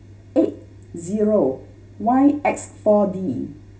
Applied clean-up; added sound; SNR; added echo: none; none; none; reverberation time 0.2 s.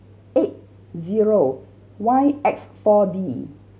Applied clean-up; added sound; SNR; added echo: none; none; none; none.